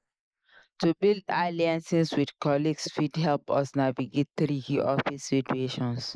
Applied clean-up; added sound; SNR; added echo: neural mask model Resemble Enhance denoiser.